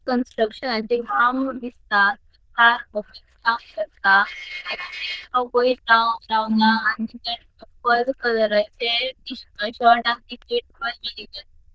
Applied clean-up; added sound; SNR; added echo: neural diffusion model UNIVERSE++.